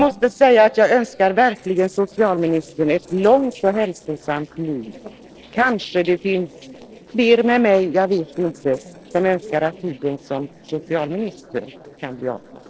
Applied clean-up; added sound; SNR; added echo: neural separator model SepFormer DNS4.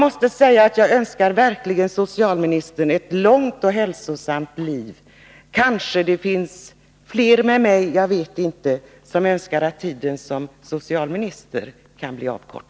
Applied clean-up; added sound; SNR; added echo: none; none; none; none.